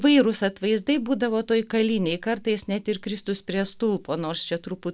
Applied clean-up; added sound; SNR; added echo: none; none; none; none.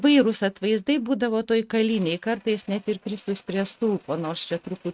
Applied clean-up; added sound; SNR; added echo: neural mask model RNNoise.